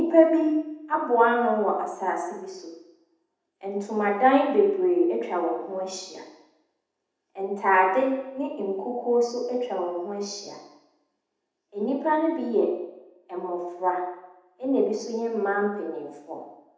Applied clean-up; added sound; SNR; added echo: none; none; none; reverberation time 0.9 s.